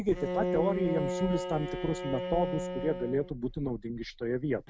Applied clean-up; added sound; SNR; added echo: none; Bowed string instrument; 4 dB; none.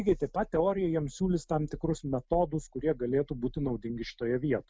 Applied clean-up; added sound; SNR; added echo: none; none; none; none.